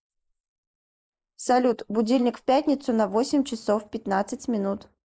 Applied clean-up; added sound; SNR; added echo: neural mask model Resemble Enhance denoiser.